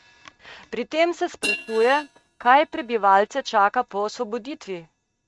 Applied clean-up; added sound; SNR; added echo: neural mask model RNNoise.